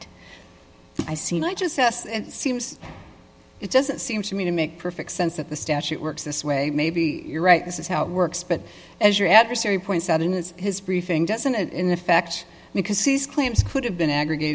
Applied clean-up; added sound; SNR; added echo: none; none; none; none.